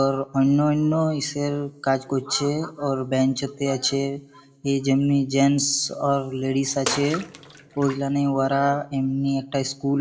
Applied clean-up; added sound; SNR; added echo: none; Bathtub (filling or washing) / Water / Splash, splatter; 11 dB; reverberation time 0.3 s.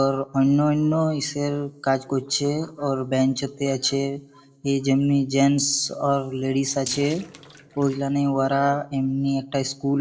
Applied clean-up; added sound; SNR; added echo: neural separator model SepFormer DNS4.